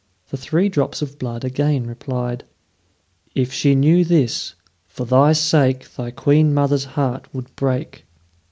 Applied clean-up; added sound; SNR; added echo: none; none; none; none.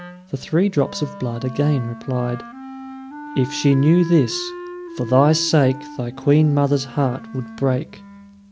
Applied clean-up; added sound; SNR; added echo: none; Wind instrument, woodwind instrument; 15 dB; none.